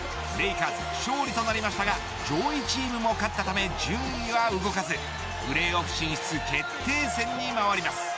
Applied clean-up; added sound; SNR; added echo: none; Respiratory sounds; 19 dB; none.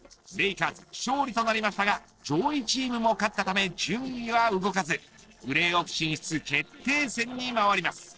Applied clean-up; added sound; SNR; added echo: neural separator model SepFormer DNS4.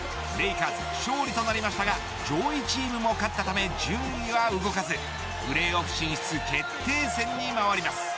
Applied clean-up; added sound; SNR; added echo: none; none; none; none.